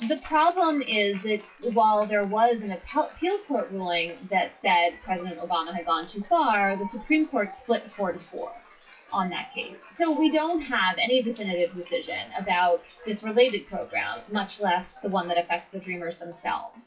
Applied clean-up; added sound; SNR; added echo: classical method WPE with log-MMSE.